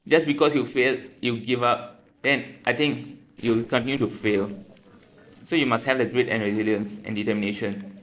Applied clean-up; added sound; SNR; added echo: neural separator model SepFormer DNS4.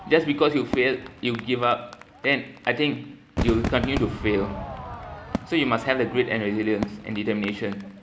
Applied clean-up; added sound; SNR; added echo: none; Crowd / Fireworks; 9 dB; none.